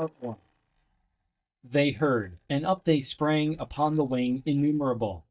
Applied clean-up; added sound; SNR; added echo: neural mask model DeepFilterNet 3.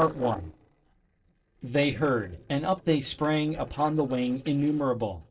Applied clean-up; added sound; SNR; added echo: neural separator model SepFormer DNS4.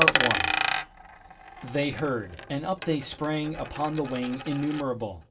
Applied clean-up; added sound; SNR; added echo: none; Coin (dropping); 1 dB; reverberation time 0.2 s.